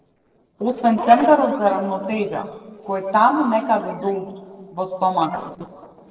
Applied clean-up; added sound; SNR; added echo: neural separator model SepFormer DNS4.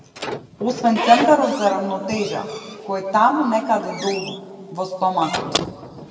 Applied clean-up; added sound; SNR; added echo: none; Squeak / Slam; 10 dB; reverberation time 2.1 s.